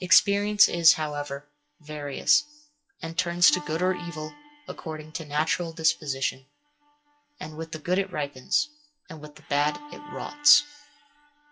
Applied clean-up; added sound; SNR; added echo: classical method WPE with log-MMSE.